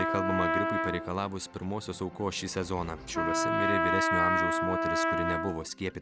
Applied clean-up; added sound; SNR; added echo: none; Trumpet; -3 dB; none.